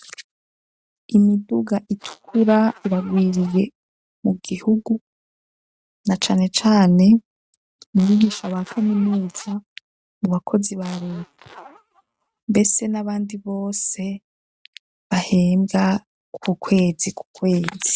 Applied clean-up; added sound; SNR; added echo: neural mask model RNNoise.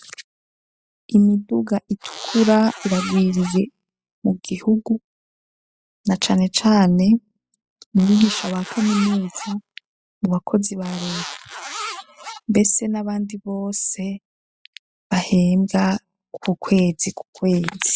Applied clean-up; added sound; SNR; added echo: classical method spectral subtraction.